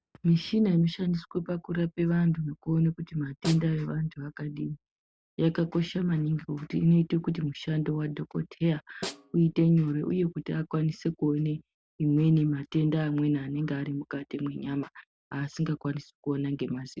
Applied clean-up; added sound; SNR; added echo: none; Snare drum; 16 dB; none.